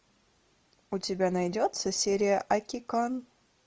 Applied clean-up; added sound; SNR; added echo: none; none; none; none.